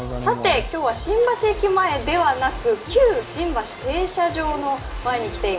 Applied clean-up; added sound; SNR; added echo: none; Stream; 16 dB; reverberation time 1.1 s.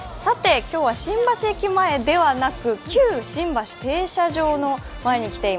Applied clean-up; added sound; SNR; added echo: none; none; none; none.